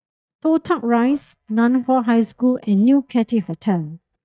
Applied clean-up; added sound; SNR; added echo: neural mask model DeepFilterNet 3.